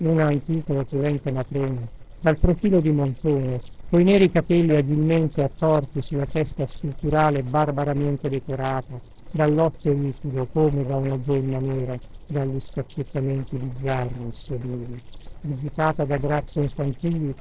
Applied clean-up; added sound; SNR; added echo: neural separator model SepFormer DNS4.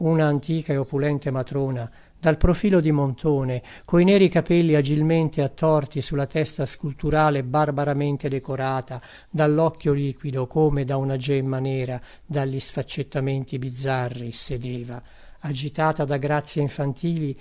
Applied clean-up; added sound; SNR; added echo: none; none; none; none.